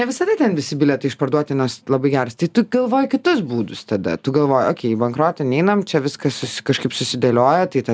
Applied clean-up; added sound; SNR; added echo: none; none; none; none.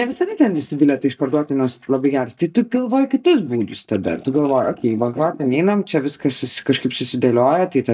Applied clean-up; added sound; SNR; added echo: neural mask model DeepFilterNet 3.